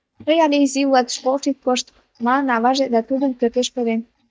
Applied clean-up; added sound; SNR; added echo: neural mask model DeepFilterNet 3.